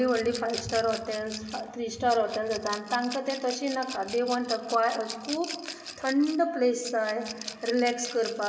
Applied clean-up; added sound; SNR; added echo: none; Rattle / Glass; 13 dB; reverberation time 1.1 s.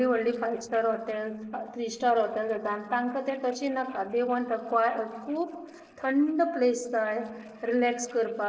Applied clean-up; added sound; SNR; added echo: neural separator model SepFormer DNS4.